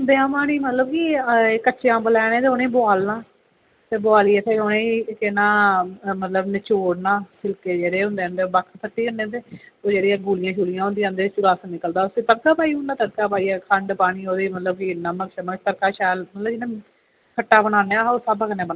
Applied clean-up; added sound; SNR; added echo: none; none; none; none.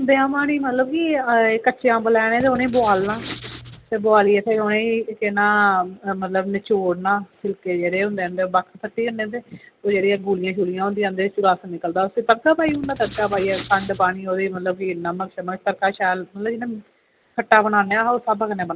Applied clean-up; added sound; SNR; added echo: none; Writing; 11 dB; none.